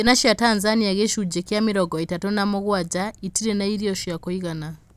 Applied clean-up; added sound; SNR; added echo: none; none; none; none.